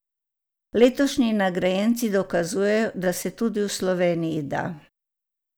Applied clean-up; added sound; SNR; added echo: none; none; none; none.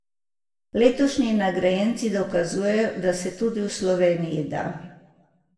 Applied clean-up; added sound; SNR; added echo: none; none; none; reverberation time 0.8 s.